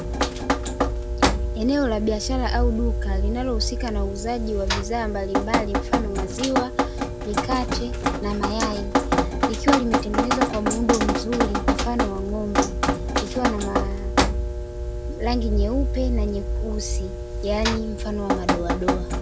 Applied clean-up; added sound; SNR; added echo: none; Drip; -4 dB; none.